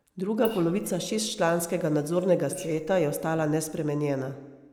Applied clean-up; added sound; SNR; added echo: neural mask model Resemble Enhance denoiser.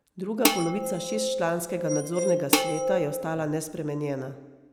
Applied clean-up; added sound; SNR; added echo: none; Dishes, pots, and pans + Glass; 0 dB; none.